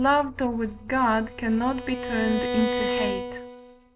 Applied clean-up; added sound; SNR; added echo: none; Bowed string instrument; 6 dB; none.